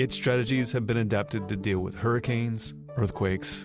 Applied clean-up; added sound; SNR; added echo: none; none; none; none.